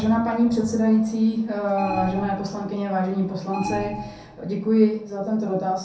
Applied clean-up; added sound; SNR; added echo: none; Alarm; 11 dB; reverberation time 0.6 s.